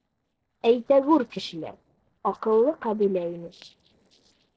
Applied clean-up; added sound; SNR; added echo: neural separator model SepFormer DNS4.